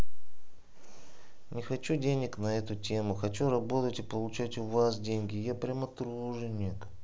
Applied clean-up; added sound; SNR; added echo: none; none; none; none.